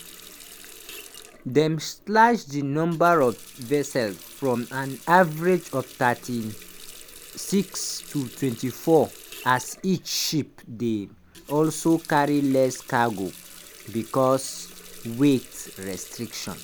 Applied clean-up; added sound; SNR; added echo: none; Water tap, faucet; 19 dB; none.